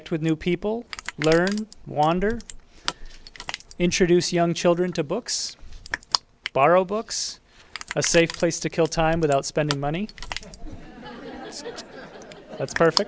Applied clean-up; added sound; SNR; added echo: none; Crushing; 11 dB; none.